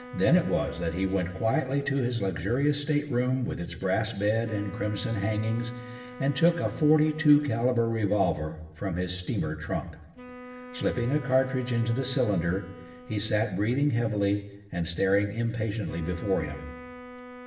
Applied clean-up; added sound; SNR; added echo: none; Wind instrument, woodwind instrument; 18 dB; reverberation time 0.9 s.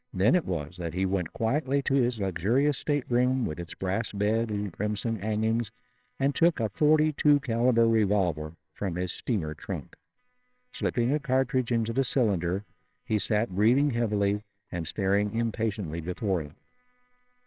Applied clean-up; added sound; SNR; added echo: neural separator model SepFormer WHAMR!.